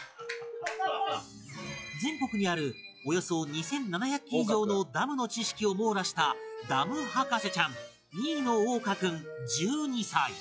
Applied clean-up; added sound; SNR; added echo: classical method log-MMSE.